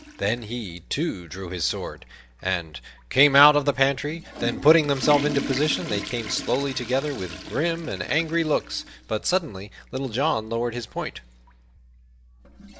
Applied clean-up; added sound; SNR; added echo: none; Toilet flush / Water; 13 dB; none.